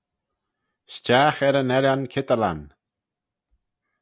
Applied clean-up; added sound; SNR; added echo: none; none; none; none.